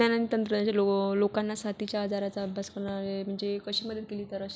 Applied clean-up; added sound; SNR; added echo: none; none; none; none.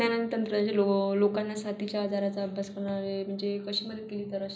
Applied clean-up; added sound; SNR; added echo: none; none; none; reverberation time 0.5 s.